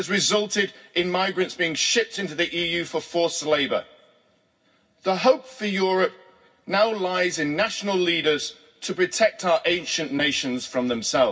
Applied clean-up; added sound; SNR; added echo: none; none; none; reverberation time 0.4 s.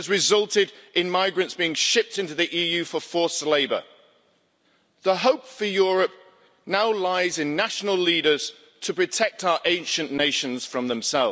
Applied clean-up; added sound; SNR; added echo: none; none; none; none.